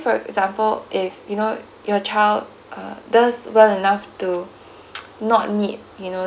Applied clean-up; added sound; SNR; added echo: none; none; none; none.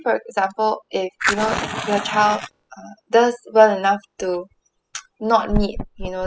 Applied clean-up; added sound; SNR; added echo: classical method spectral subtraction.